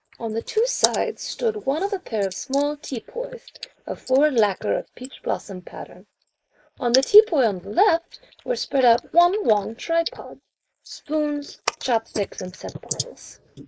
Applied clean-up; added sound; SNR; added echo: neural mask model Resemble Enhance denoiser.